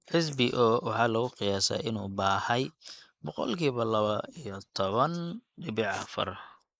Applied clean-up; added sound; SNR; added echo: neural mask model Resemble Enhance denoiser.